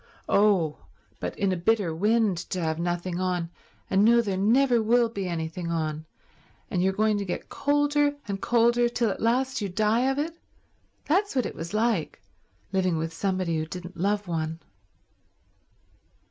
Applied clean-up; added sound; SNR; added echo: none; none; none; none.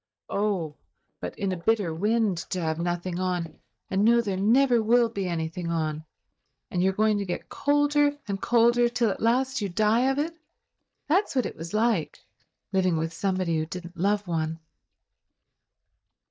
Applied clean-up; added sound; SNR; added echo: neural mask model DeepFilterNet 3.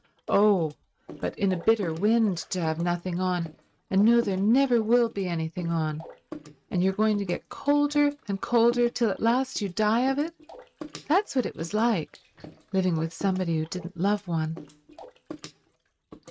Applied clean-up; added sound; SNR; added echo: neural mask model RNNoise.